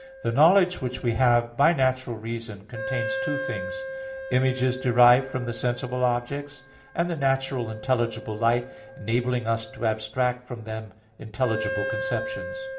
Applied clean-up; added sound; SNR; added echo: none; Wind instrument, woodwind instrument; 10 dB; reverberation time 0.7 s.